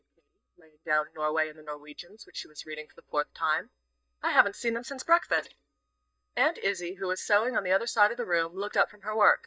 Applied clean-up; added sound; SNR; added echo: neural mask model DeepFilterNet 3.